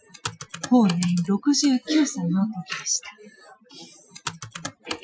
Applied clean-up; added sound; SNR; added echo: classical method Wiener filter.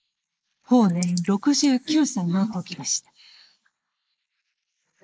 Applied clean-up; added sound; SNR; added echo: neural mask model Resemble Enhance denoiser.